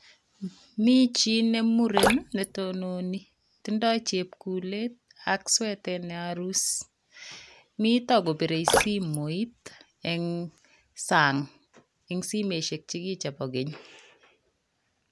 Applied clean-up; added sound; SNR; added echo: none; Drip; 3 dB; none.